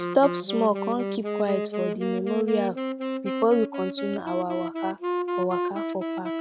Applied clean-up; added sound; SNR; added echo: none; Wind instrument, woodwind instrument; 3 dB; none.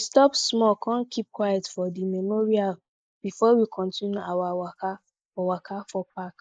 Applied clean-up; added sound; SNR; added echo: neural mask model Resemble Enhance denoiser.